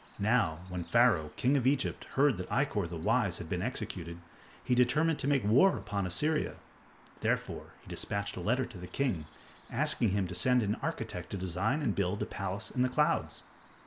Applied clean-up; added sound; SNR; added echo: none; Chirp, tweet; 19 dB; none.